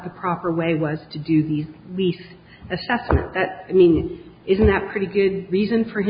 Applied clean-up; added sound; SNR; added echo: none; none; none; none.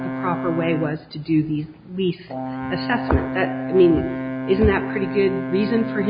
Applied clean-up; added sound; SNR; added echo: none; Brass instrument; 6 dB; none.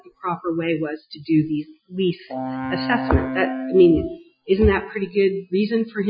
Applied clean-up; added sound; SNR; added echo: classical method Wiener filter.